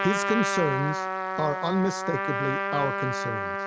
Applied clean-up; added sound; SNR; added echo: none; Trumpet; 0 dB; none.